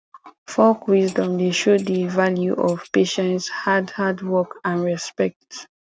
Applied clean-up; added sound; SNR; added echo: neural mask model RNNoise.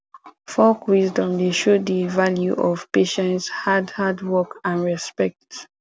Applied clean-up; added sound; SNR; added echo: none; none; none; none.